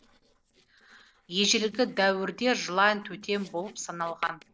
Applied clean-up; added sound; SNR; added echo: neural separator model SepFormer DNS4.